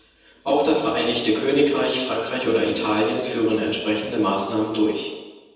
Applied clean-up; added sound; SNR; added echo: none; none; none; reverberation time 1.1 s.